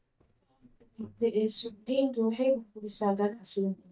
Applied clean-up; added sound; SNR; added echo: neural mask model DeepFilterNet 3.